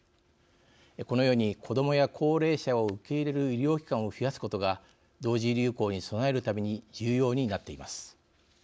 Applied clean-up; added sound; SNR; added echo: none; none; none; none.